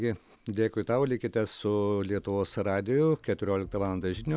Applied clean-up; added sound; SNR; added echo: none; none; none; none.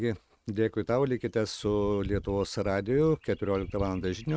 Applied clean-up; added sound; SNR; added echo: neural mask model RNNoise.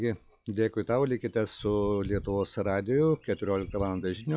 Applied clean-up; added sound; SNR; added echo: classical method log-MMSE.